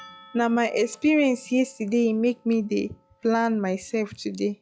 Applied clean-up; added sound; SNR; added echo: classical method log-MMSE.